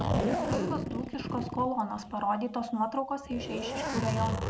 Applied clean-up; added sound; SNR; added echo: none; Zipper (clothing); 0 dB; none.